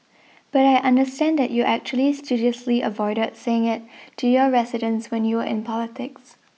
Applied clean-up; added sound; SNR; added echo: none; none; none; none.